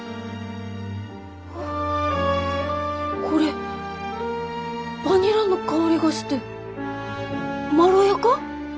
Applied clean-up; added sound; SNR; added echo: none; none; none; none.